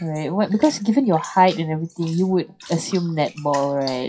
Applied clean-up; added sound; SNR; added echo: classical method WPE with log-MMSE.